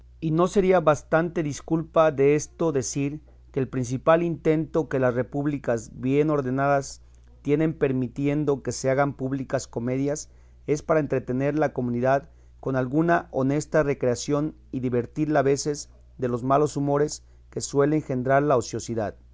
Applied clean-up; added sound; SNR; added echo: none; none; none; none.